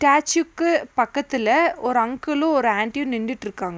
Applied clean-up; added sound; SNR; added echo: none; none; none; none.